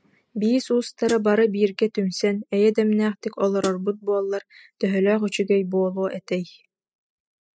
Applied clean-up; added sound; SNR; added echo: classical method spectral subtraction.